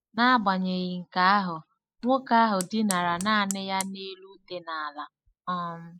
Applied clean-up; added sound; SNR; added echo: classical method spectral subtraction.